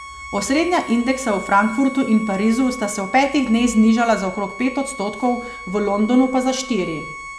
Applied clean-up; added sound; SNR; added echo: none; Bowed string instrument; 14 dB; none.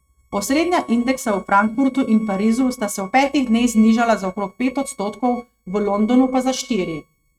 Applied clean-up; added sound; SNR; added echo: neural mask model RNNoise.